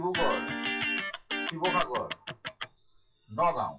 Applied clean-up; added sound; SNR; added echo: classical method WPE with log-MMSE.